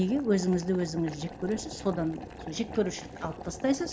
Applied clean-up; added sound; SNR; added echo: none; Boiling; 12 dB; none.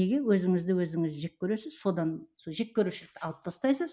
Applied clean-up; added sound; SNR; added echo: none; none; none; none.